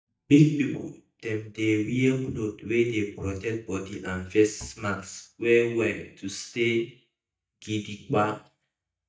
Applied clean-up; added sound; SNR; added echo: neural mask model DeepFilterNet 3.